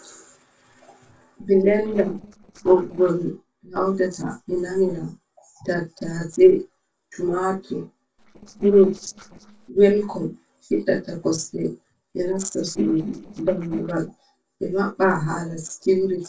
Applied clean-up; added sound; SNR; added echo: neural separator model SepFormer DNS4.